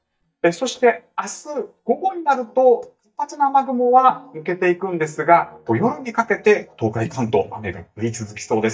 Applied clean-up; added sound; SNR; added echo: neural mask model DeepFilterNet 3.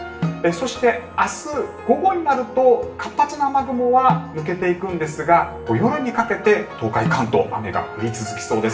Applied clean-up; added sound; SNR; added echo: none; Snare drum; 12 dB; reverberation time 0.7 s.